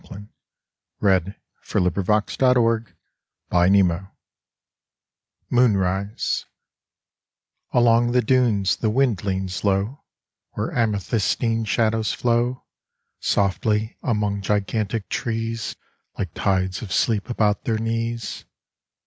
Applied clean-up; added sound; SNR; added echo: none; none; none; none.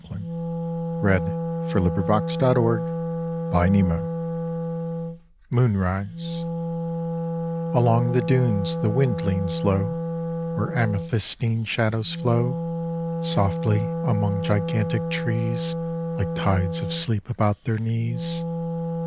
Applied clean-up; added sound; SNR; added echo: none; Wind instrument, woodwind instrument; 3 dB; none.